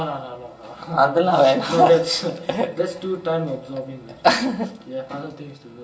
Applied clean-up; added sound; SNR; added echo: none; none; none; reverberation time 0.2 s.